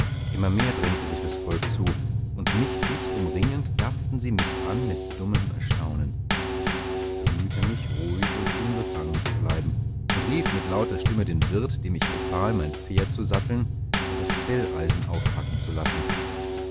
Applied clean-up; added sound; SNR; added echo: none; Bass drum / Snare drum / Drum kit; -3 dB; none.